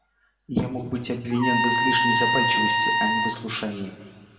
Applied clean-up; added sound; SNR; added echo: none; Trumpet; -4 dB; reverberation time 1.7 s.